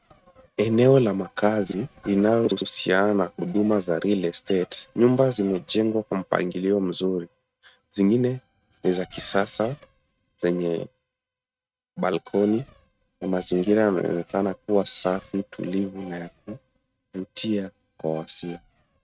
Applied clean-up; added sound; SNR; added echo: neural mask model RNNoise.